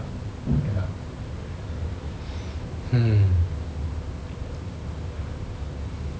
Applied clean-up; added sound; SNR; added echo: none; none; none; none.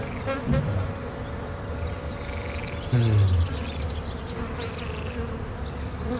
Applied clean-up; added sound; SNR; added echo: none; Bird / Insect; 6 dB; none.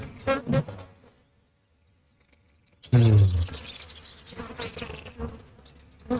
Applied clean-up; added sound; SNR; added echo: neural mask model RNNoise.